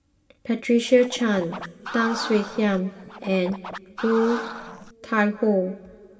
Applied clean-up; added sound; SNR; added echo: none; Scratching (performance technique); 11 dB; reverberation time 2.6 s.